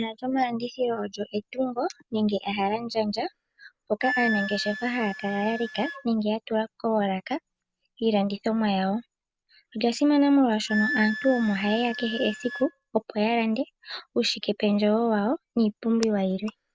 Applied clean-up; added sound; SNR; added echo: none; Wind instrument, woodwind instrument; 13 dB; none.